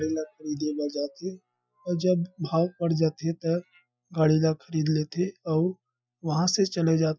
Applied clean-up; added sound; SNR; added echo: classical method Wiener filter.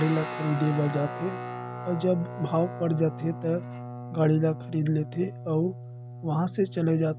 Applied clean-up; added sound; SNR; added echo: none; Guitar; 10 dB; none.